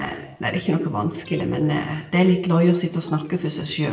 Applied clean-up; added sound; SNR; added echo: neural separator model SepFormer DNS4.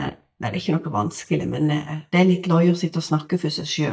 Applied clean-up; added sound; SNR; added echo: neural mask model DeepFilterNet 3.